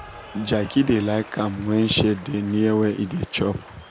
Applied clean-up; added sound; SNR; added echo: none; Applause / Cheering; 20 dB; none.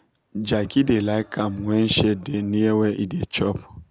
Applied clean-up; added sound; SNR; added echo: none; none; none; none.